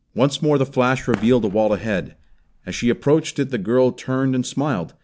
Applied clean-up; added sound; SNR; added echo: none; Fireworks; 16 dB; none.